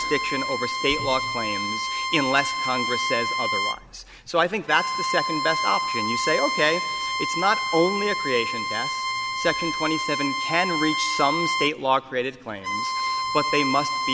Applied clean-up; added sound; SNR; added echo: none; Bowed string instrument; 1 dB; none.